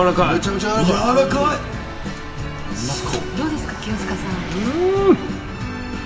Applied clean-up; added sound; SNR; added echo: none; Vehicle; 12 dB; reverberation time 2.9 s.